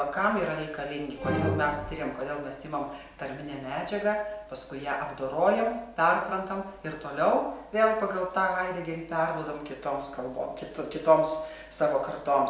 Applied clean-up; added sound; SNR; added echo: none; Musical instrument; 6 dB; none.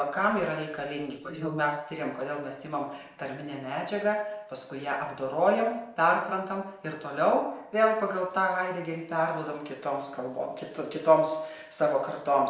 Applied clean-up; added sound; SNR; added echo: neural mask model Resemble Enhance denoiser.